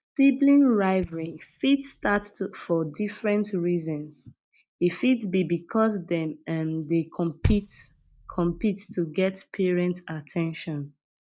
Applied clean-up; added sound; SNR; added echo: neural mask model DeepFilterNet 3.